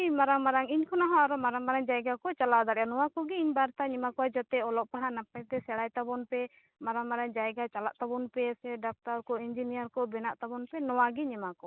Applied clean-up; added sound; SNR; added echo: none; none; none; none.